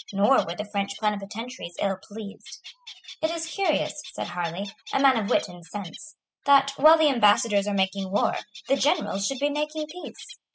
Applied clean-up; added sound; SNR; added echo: classical method spectral subtraction.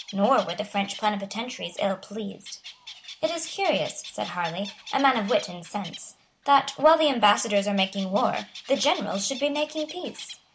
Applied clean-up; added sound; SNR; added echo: none; Bird; 18 dB; none.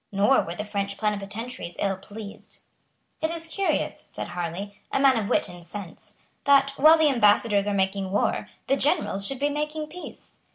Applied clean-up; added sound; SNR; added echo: none; none; none; none.